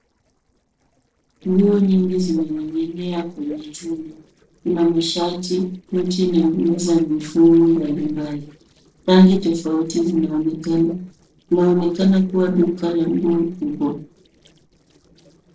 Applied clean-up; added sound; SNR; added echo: neural separator model SepFormer DNS4.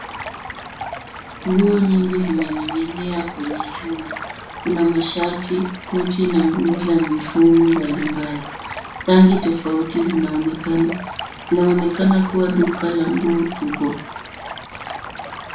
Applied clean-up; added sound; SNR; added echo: none; Stream; 12 dB; reverberation time 0.4 s.